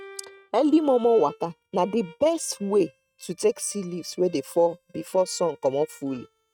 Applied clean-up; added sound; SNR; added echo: neural mask model RNNoise.